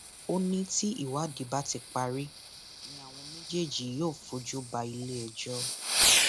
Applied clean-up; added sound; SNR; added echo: none; Fireworks; -2 dB; none.